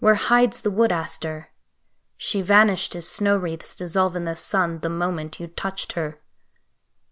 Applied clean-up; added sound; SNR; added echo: none; none; none; none.